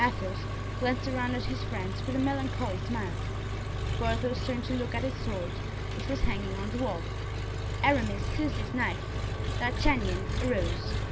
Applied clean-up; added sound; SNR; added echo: none; Engine; 0 dB; none.